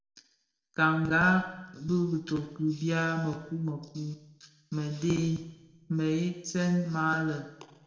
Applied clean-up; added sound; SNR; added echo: none; none; none; reverberation time 0.9 s.